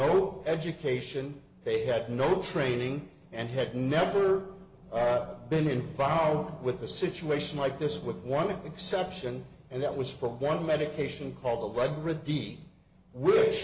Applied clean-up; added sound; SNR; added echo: none; none; none; none.